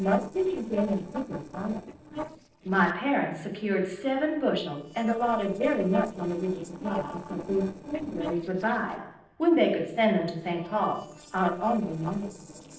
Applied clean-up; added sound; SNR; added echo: neural separator model SepFormer DNS4.